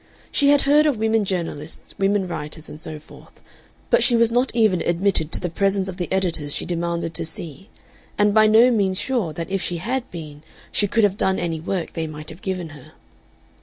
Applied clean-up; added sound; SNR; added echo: none; none; none; none.